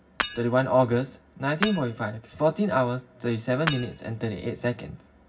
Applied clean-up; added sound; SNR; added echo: none; Shatter / Hammer; 10 dB; reverberation time 0.4 s.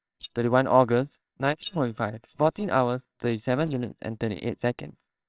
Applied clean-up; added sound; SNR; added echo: neural separator model SepFormer WHAMR!.